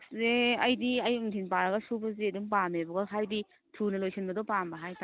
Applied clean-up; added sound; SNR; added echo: none; none; none; none.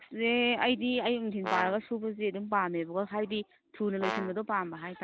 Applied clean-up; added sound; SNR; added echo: none; Brass instrument; 7 dB; none.